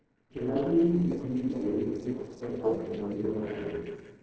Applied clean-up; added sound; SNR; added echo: neural separator model SepFormer DNS4.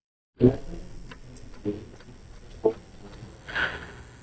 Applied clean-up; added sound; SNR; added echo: neural mask model DeepFilterNet 3.